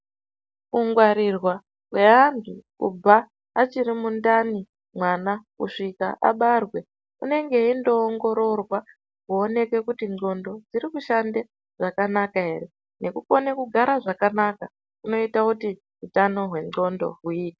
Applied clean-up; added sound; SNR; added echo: none; none; none; none.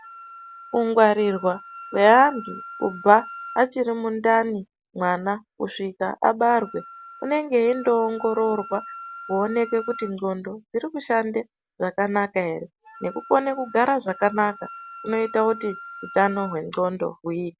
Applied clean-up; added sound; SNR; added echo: none; Wind instrument, woodwind instrument; 18 dB; none.